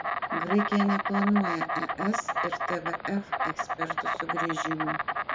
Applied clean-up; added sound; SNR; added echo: none; Insect; 0 dB; none.